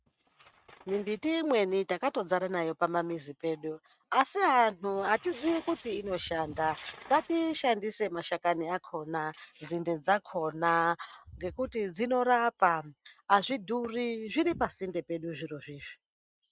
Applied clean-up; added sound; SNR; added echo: neural mask model RNNoise.